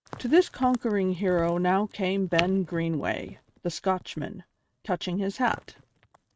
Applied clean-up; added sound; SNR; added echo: neural mask model RNNoise.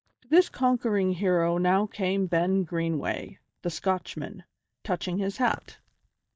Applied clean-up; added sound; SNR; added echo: neural mask model DeepFilterNet 3.